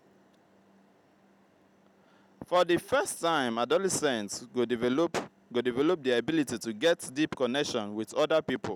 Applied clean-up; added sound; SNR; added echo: none; none; none; none.